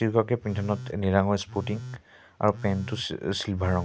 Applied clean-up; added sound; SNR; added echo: none; Telephone; 14 dB; none.